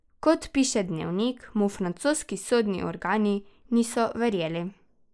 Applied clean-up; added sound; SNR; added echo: neural mask model Resemble Enhance denoiser.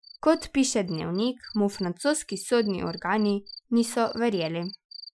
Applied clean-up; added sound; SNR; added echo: classical method Wiener filter.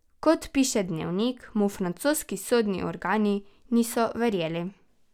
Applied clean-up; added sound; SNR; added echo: none; none; none; none.